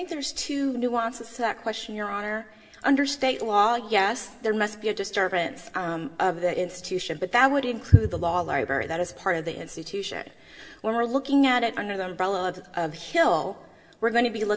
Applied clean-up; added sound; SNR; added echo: none; none; none; reverberation time 0.7 s.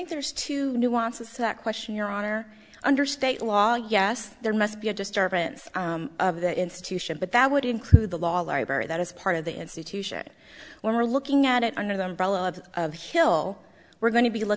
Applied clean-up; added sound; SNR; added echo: none; none; none; none.